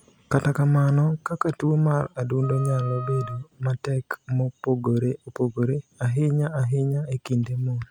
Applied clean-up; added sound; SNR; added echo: none; Wind instrument, woodwind instrument; 16 dB; none.